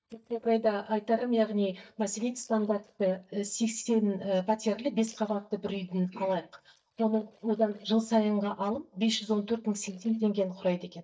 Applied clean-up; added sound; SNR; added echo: neural mask model DeepFilterNet 3.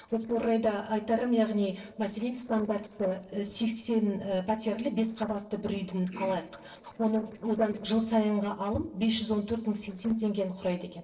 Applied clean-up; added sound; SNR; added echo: neural separator model SepFormer DNS4.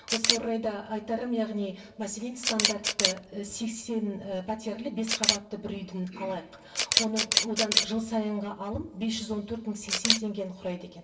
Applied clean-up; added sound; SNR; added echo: none; Camera; 0 dB; reverberation time 0.3 s.